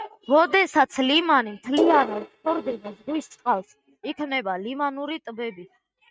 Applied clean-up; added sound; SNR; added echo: neural mask model RNNoise.